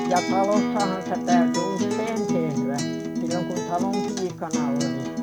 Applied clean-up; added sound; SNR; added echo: none; Acoustic guitar; -2 dB; none.